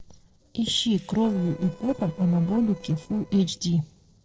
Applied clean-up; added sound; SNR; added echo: neural separator model SepFormer DNS4.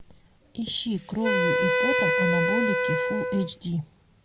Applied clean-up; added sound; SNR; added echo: none; Wind instrument, woodwind instrument; -4 dB; none.